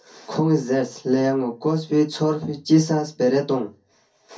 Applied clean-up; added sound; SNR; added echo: none; none; none; reverberation time 0.3 s.